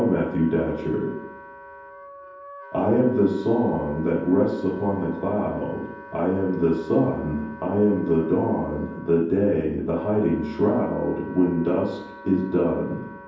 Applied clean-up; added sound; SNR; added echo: none; Wind instrument, woodwind instrument; 19 dB; reverberation time 0.9 s.